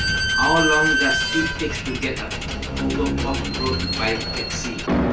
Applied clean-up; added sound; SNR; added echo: none; Squeak / Slam; -3 dB; reverberation time 0.2 s.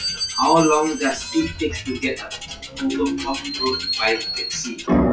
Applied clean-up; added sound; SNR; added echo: classical method WPE with log-MMSE.